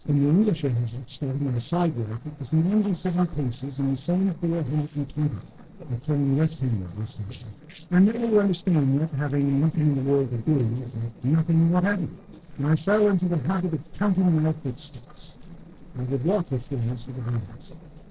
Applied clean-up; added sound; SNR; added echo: neural separator model SepFormer DNS4.